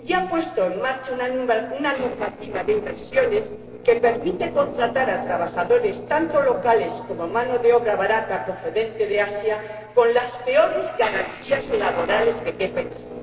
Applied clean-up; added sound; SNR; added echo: neural separator model SepFormer DNS4.